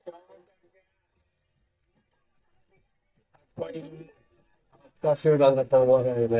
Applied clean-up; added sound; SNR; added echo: neural mask model DeepFilterNet 3.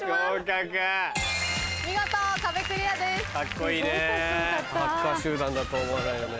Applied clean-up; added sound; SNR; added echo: none; none; none; none.